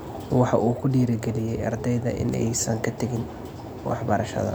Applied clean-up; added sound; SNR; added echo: none; none; none; none.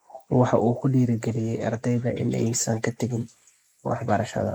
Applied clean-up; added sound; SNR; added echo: neural mask model Resemble Enhance denoiser.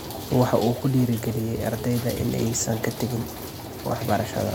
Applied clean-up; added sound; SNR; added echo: none; Rain; 16 dB; none.